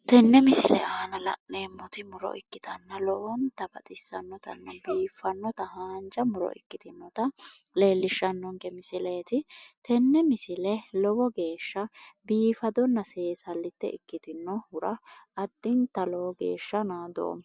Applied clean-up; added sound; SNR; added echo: none; none; none; none.